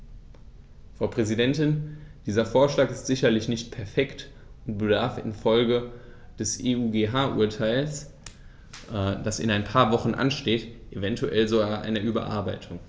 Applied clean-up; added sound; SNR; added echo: none; none; none; none.